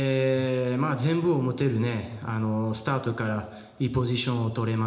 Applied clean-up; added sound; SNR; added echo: none; none; none; reverberation time 0.8 s.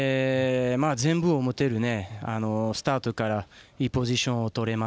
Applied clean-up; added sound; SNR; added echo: none; none; none; none.